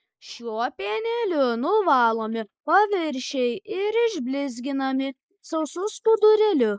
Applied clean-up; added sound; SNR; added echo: neural mask model Resemble Enhance denoiser.